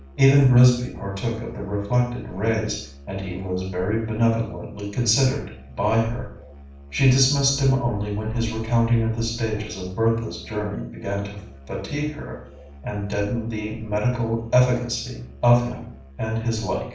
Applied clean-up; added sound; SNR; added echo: none; Musical instrument; 20 dB; reverberation time 0.5 s.